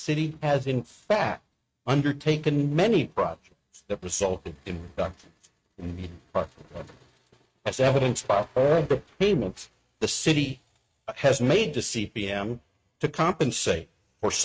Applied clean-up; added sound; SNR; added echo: neural mask model RNNoise.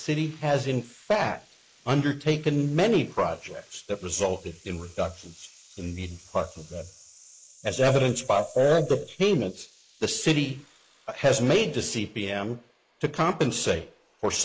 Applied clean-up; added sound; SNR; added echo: neural mask model Resemble Enhance denoiser.